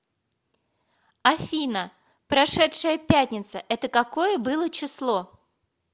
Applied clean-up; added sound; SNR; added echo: none; none; none; none.